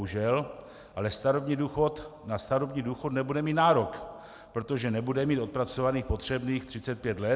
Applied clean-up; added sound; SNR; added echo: none; none; none; none.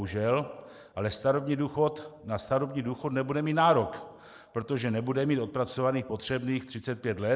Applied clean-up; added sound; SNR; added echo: neural mask model Resemble Enhance denoiser.